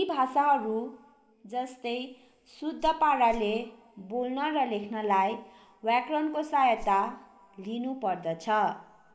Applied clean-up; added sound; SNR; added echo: none; Whoosh, swoosh, swish; 14 dB; reverberation time 1.6 s.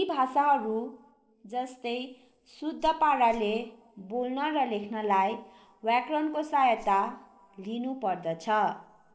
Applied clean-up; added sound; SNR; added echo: neural separator model SepFormer DNS4.